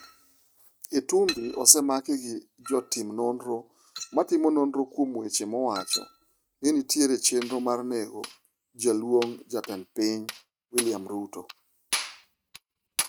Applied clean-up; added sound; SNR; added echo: neural mask model RNNoise.